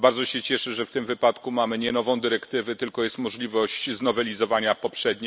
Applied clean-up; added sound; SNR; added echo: none; none; none; none.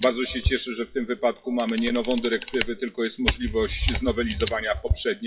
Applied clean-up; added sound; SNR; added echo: classical method WPE with log-MMSE.